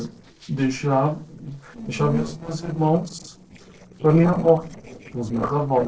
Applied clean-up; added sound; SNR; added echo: neural separator model SepFormer DNS4.